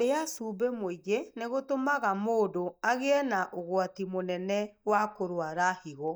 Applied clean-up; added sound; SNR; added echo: neural mask model DeepFilterNet 3.